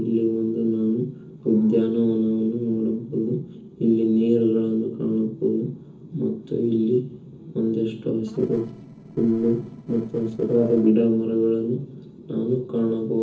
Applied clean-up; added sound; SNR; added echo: neural separator model SepFormer DNS4.